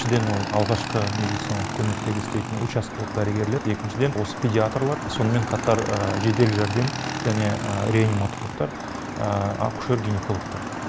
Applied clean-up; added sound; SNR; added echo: none; Motorcycle / Engine; 6 dB; none.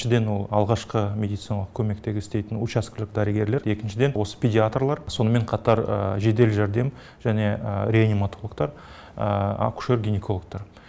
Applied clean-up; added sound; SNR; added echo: none; none; none; none.